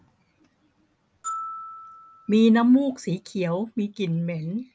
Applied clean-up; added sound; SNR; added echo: none; Glockenspiel; 17 dB; none.